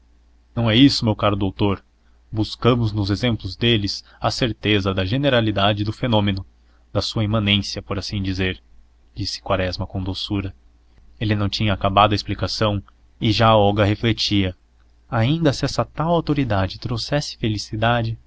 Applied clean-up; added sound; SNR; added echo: none; none; none; none.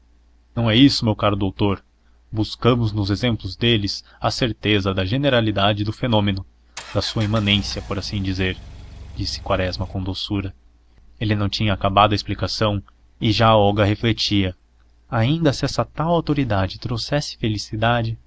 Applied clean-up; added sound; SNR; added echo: none; Engine; 15 dB; none.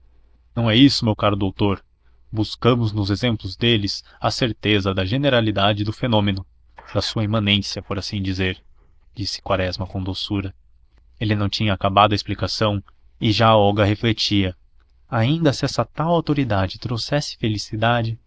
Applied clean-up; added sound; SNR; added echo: neural diffusion model UNIVERSE++.